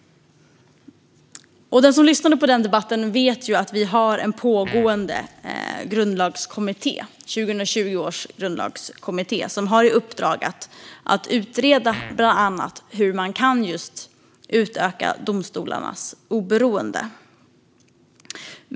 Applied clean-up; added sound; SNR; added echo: none; Fart; 16 dB; none.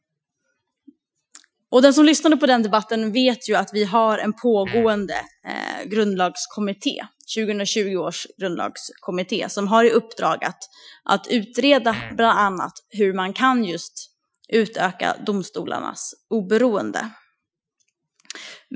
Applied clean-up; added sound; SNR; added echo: classical method Wiener filter.